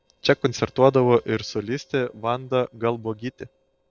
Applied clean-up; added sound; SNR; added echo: neural separator model SepFormer DNS4.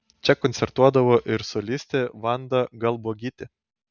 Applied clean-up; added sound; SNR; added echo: none; none; none; none.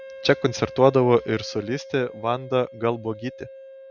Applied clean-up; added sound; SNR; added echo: none; Wind instrument, woodwind instrument; 17 dB; none.